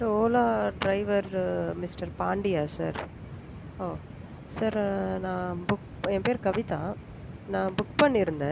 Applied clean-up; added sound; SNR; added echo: none; none; none; none.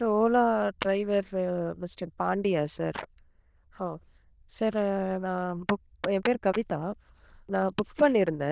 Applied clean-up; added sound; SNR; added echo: neural diffusion model UNIVERSE++.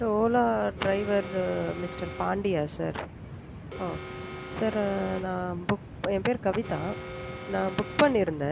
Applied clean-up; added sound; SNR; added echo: none; Alarm; 14 dB; none.